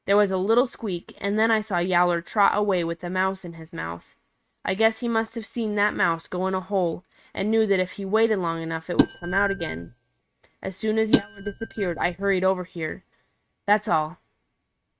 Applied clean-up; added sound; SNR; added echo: neural mask model RNNoise.